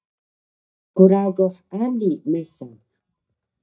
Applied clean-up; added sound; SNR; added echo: neural mask model DeepFilterNet 3.